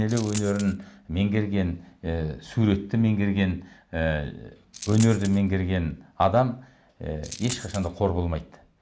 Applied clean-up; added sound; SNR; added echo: none; Coin (dropping); 13 dB; none.